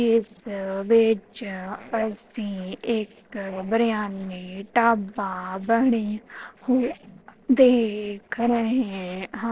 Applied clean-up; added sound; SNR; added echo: neural separator model SepFormer DNS4.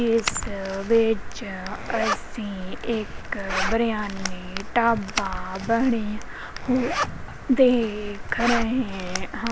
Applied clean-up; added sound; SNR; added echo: none; Zipper (clothing); 5 dB; none.